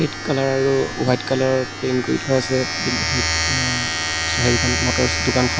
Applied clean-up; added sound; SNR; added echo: none; Domestic sounds, home sounds; 2 dB; none.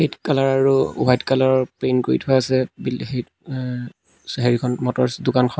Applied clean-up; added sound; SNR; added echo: none; none; none; none.